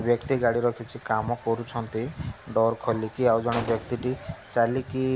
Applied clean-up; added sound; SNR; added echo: none; Gunshot, gunfire; 18 dB; none.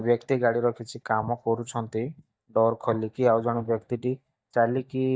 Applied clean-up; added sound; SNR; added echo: neural mask model DeepFilterNet 3.